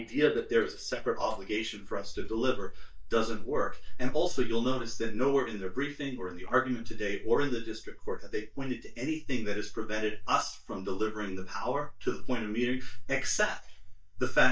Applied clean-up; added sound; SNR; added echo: neural mask model DeepFilterNet 3.